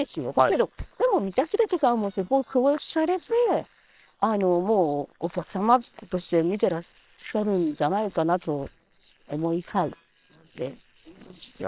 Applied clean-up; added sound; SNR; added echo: neural separator model SepFormer WHAM!.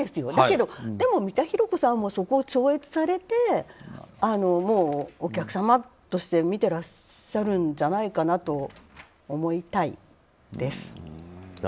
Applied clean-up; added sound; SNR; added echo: none; none; none; none.